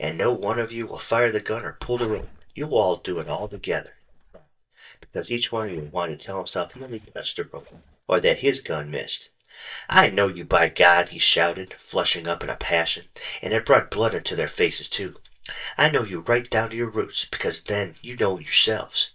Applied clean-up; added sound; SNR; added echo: neural mask model DeepFilterNet 3.